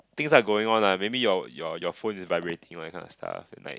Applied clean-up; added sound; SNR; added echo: none; none; none; none.